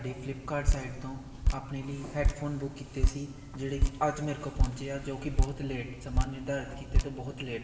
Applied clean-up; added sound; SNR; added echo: none; Drip; -4 dB; reverberation time 1.1 s.